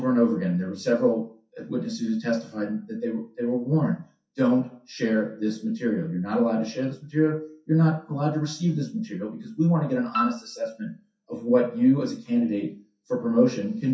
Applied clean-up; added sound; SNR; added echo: classical method WPE with log-MMSE.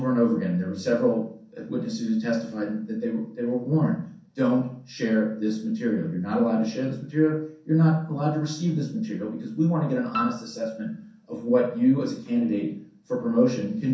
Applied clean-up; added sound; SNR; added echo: none; Piano; 11 dB; reverberation time 0.6 s.